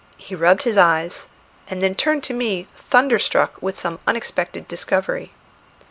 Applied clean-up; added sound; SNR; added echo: none; none; none; none.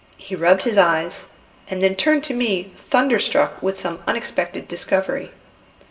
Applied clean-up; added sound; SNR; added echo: none; none; none; reverberation time 0.8 s.